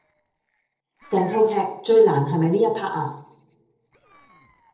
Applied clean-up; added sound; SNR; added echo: neural separator model SepFormer DNS4.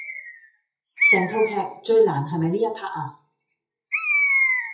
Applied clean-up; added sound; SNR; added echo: classical method WPE with log-MMSE.